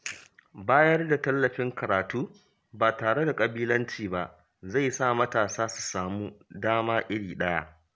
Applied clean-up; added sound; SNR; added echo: none; none; none; none.